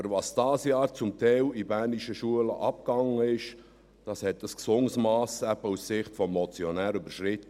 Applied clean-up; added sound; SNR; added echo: none; none; none; none.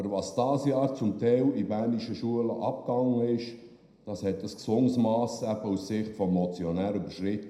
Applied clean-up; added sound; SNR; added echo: none; none; none; reverberation time 0.8 s.